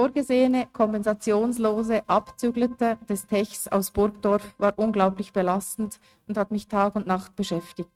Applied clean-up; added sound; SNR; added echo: neural mask model RNNoise.